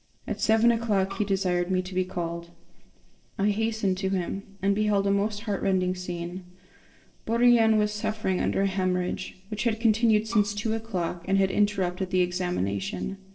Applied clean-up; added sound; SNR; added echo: neural separator model SepFormer DNS4.